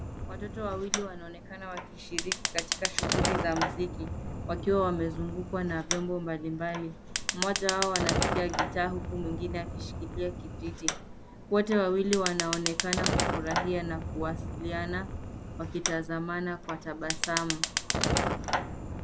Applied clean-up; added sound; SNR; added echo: none; Fire; 0 dB; none.